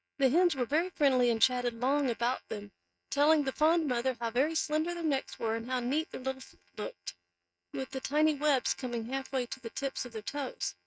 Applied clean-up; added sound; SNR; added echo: neural mask model RNNoise.